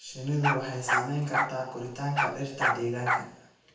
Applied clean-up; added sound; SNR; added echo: none; Bark; -2 dB; reverberation time 0.9 s.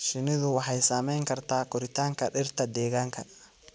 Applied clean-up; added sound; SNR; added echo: none; none; none; none.